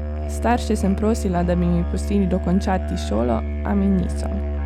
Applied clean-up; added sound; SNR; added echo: none; Musical instrument; 2 dB; none.